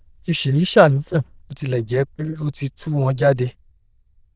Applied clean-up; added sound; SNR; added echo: neural diffusion model UNIVERSE++.